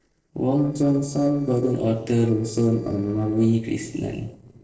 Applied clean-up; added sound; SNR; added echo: neural separator model SepFormer DNS4.